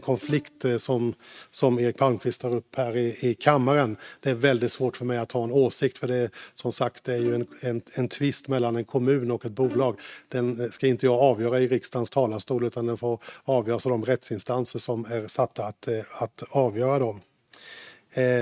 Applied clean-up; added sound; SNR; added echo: neural mask model RNNoise.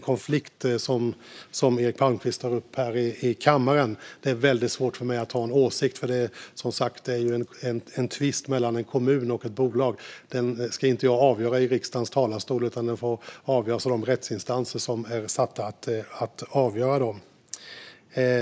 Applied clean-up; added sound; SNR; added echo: neural mask model Resemble Enhance denoiser.